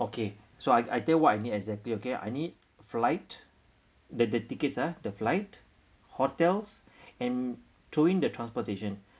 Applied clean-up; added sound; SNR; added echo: none; none; none; none.